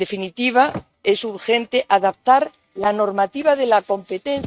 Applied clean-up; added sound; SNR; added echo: neural mask model RNNoise.